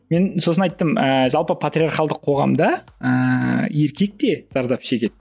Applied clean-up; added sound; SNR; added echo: none; none; none; none.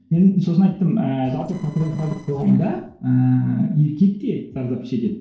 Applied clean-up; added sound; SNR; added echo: neural separator model SepFormer DNS4.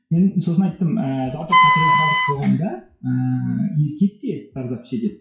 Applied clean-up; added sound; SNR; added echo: classical method WPE with log-MMSE.